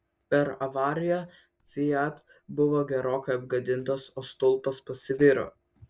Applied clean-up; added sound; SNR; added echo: neural separator model SepFormer DNS4.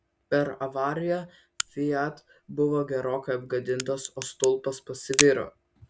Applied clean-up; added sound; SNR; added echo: none; Crack; 7 dB; none.